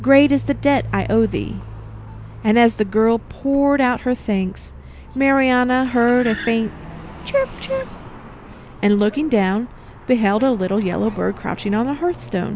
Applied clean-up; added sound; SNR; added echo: none; Car; 15 dB; none.